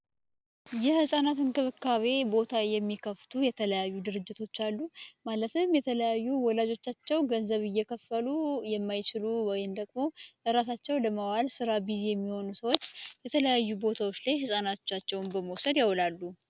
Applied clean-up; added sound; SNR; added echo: none; none; none; none.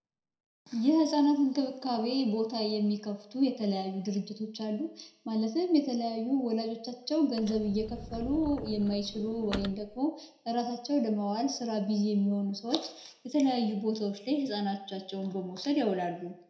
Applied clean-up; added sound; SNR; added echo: none; Sliding door / Slam / Wood; 12 dB; reverberation time 0.6 s.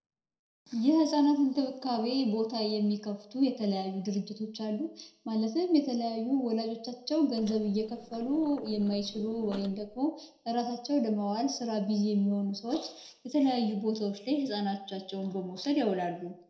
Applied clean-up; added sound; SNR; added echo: neural separator model SepFormer DNS4.